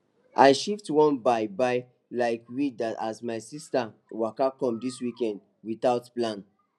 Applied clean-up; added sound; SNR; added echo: none; none; none; none.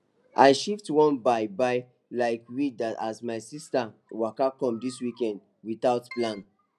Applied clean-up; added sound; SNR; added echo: none; Keyboard (musical); 17 dB; none.